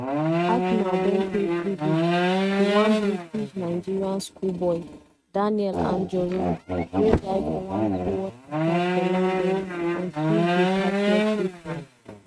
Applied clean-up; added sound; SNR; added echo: neural mask model RNNoise.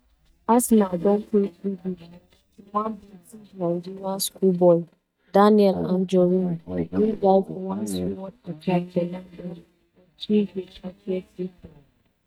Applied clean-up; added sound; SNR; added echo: neural mask model DeepFilterNet 3.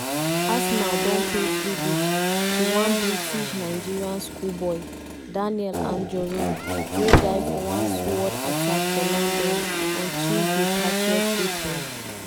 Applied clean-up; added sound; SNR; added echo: none; Squeak / Slam / Wood + Sawing / Engine; -4 dB; none.